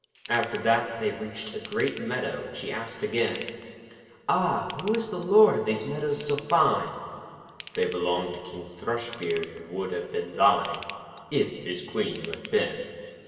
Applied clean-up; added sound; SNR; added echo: none; Ratchet, pawl / Tools; 18 dB; reverberation time 2.3 s.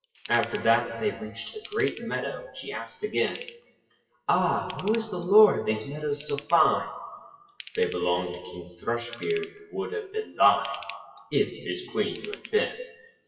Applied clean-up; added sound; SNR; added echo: classical method WPE with log-MMSE.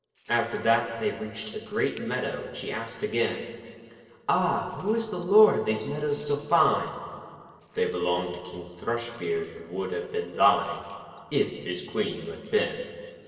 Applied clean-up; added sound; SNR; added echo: neural separator model SepFormer DNS4.